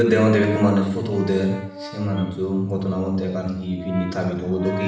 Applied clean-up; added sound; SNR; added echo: none; Brass instrument; 14 dB; reverberation time 0.7 s.